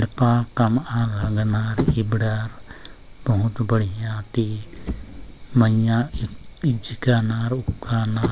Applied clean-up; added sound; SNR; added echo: none; Drawer open or close; 11 dB; none.